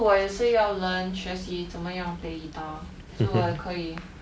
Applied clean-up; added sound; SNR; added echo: none; none; none; none.